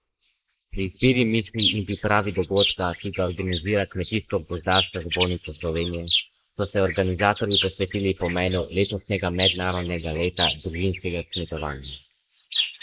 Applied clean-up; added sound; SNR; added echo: neural mask model Resemble Enhance denoiser.